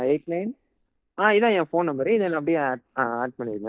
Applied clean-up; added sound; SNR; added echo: neural mask model DeepFilterNet 3.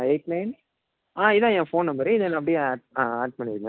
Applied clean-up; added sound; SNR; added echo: none; none; none; none.